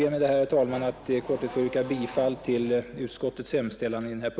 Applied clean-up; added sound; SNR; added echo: none; Race car, auto racing / Accelerating, revving, vroom; 16 dB; none.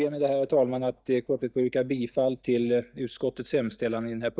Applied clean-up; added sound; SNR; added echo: neural mask model DeepFilterNet 3.